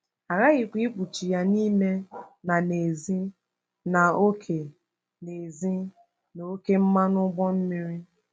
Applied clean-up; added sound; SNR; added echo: none; none; none; none.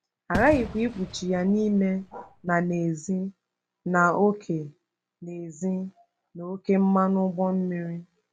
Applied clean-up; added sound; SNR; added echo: none; Fireworks; 12 dB; none.